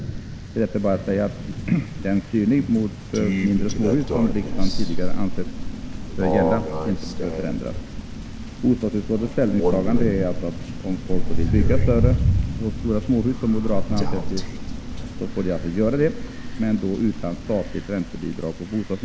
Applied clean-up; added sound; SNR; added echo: none; Crow; -1 dB; none.